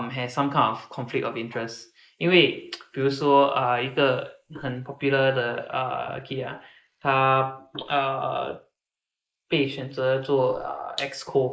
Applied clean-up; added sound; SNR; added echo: neural mask model Resemble Enhance denoiser.